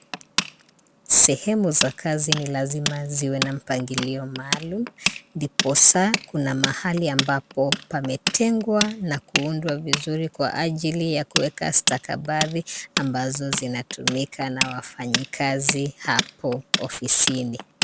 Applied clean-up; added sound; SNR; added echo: none; Tools; 6 dB; none.